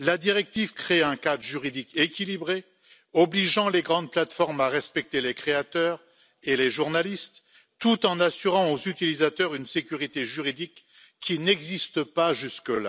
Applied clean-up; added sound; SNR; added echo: none; none; none; none.